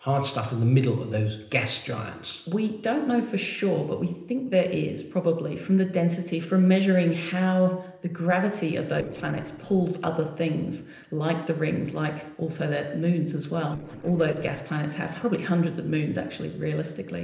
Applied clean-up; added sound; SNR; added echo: neural separator model SepFormer DNS4.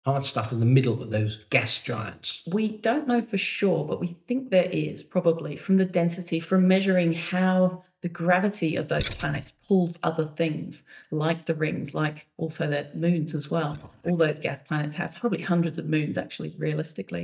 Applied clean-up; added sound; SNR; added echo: neural mask model DeepFilterNet 3.